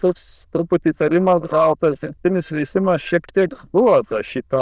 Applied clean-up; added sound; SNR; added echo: neural diffusion model UNIVERSE++.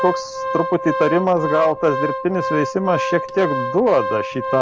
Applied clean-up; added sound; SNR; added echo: none; Organ; 5 dB; none.